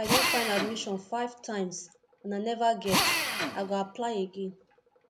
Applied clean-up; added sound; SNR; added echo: none; Drill; 0 dB; none.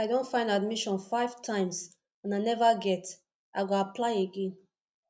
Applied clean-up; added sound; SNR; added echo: none; none; none; none.